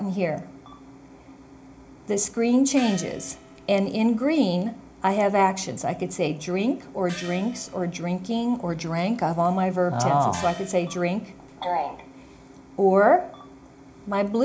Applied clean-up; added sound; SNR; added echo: none; Gong; 19 dB; reverberation time 0.4 s.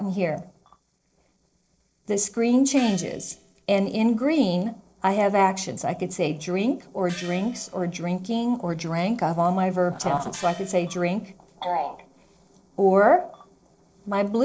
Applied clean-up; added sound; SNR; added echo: neural separator model SepFormer DNS4.